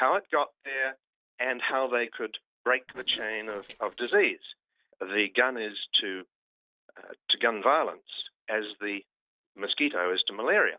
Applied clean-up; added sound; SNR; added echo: neural separator model SepFormer DNS4.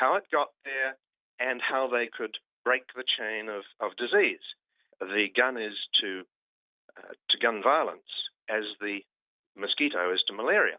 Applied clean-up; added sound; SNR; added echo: none; none; none; none.